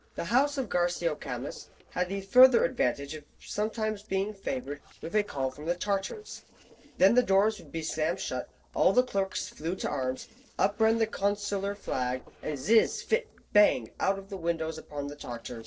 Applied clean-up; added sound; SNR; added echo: neural separator model SepFormer DNS4.